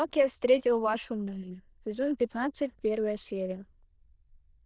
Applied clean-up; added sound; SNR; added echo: neural diffusion model UNIVERSE++.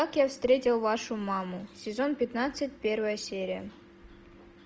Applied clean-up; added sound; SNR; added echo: none; none; none; none.